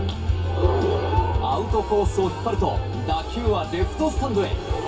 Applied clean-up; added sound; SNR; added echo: none; none; none; reverberation time 0.2 s.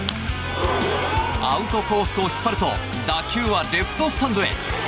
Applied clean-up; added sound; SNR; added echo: none; none; none; none.